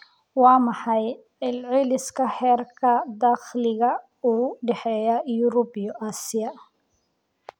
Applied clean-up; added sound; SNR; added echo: none; none; none; none.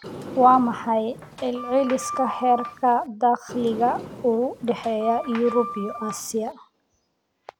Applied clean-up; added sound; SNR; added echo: none; Sliding door; 12 dB; none.